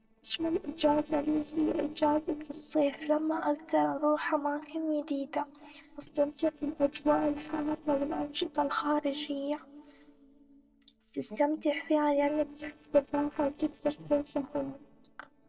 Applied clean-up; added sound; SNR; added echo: neural separator model SepFormer DNS4.